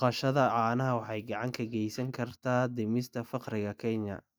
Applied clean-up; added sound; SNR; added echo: neural mask model DeepFilterNet 3.